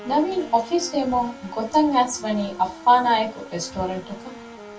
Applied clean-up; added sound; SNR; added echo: none; Wind instrument, woodwind instrument; 18 dB; reverberation time 0.2 s.